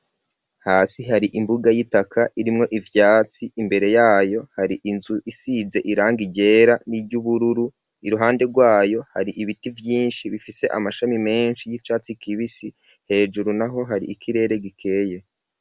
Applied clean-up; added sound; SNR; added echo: none; none; none; none.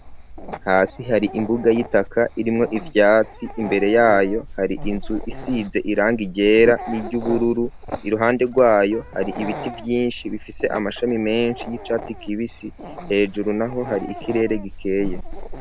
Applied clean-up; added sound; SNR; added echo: none; Dog; 12 dB; none.